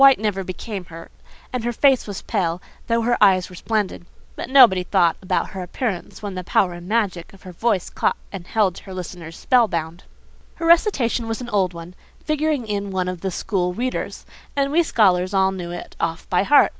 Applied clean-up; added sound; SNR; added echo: none; none; none; none.